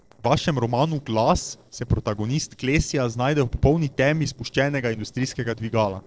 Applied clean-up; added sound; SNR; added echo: neural separator model SepFormer DNS4.